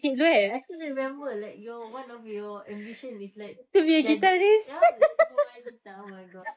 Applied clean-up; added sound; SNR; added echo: neural mask model Resemble Enhance denoiser.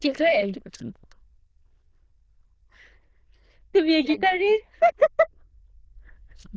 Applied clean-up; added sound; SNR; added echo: neural diffusion model UNIVERSE++.